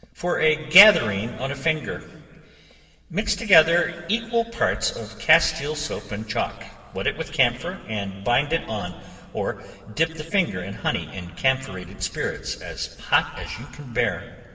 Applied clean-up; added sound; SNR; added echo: none; none; none; reverberation time 2.0 s.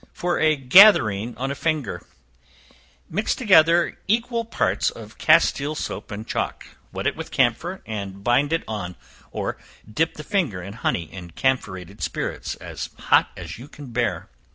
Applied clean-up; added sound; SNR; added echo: none; none; none; none.